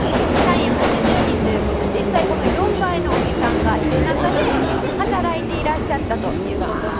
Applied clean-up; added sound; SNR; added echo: none; Subway, metro, underground; -4 dB; none.